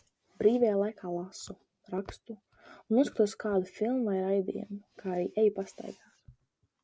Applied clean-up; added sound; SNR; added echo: none; none; none; none.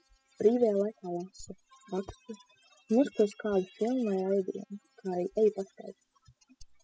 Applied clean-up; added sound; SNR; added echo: classical method spectral subtraction.